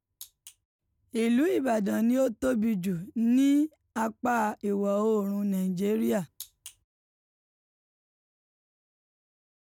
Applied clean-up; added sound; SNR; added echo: none; none; none; none.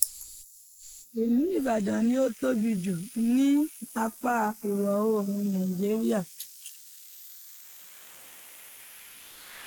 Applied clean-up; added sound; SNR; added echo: neural mask model Resemble Enhance denoiser.